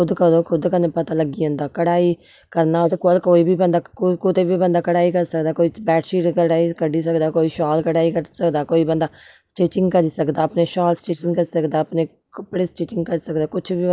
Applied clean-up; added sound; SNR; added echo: neural mask model Resemble Enhance denoiser.